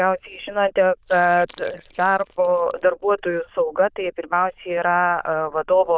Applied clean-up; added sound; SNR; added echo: neural diffusion model UNIVERSE++.